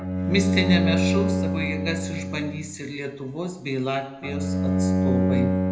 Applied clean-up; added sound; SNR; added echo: none; Bowed string instrument; -4 dB; reverberation time 0.8 s.